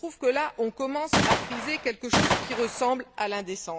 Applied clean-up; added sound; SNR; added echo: none; Gunshot, gunfire; -3 dB; none.